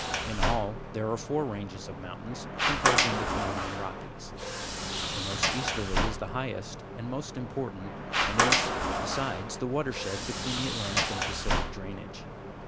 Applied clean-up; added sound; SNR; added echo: none; Sliding door; -4 dB; none.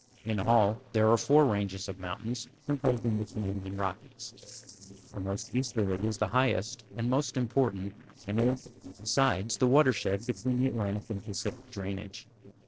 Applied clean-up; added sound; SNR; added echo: neural separator model SepFormer DNS4.